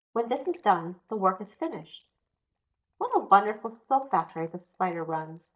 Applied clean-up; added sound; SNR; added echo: neural mask model DeepFilterNet 3.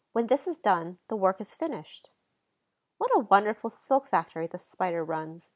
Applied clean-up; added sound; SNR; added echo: none; none; none; none.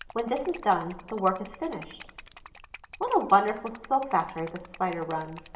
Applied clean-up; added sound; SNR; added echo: none; Liquid; 18 dB; reverberation time 0.8 s.